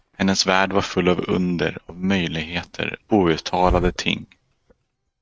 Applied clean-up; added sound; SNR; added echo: neural mask model RNNoise.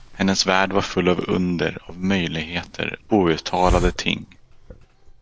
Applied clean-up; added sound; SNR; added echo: none; Hiss; 10 dB; none.